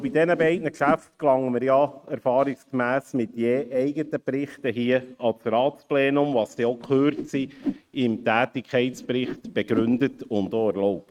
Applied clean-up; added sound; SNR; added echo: neural mask model RNNoise.